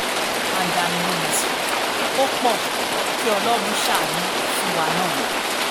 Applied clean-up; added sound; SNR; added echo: none; Rain; -5 dB; none.